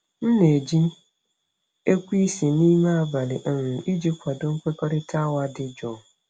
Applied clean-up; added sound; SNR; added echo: none; none; none; none.